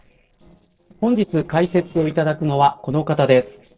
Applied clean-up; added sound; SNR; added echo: neural separator model SepFormer DNS4.